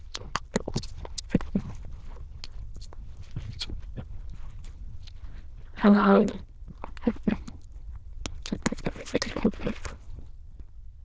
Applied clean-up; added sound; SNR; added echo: neural diffusion model UNIVERSE++.